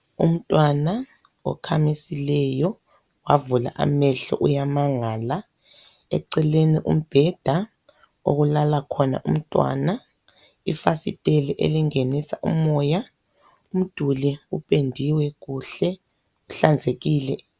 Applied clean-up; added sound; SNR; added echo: none; none; none; none.